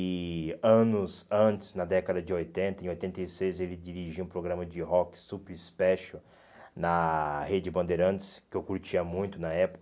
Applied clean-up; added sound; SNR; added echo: none; none; none; none.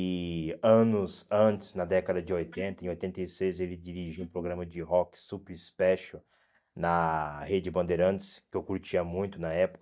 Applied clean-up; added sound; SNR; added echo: neural mask model DeepFilterNet 3.